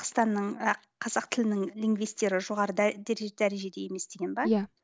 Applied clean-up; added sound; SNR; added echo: none; none; none; none.